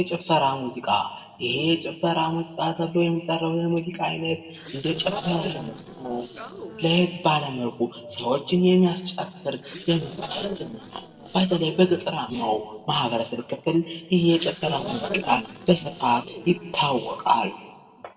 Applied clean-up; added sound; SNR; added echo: neural separator model SepFormer DNS4.